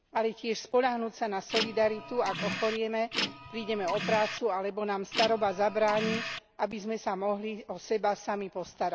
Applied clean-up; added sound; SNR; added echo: none; Printer; 5 dB; none.